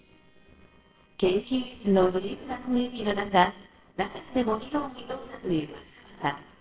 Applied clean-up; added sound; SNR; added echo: neural separator model SepFormer WHAMR!.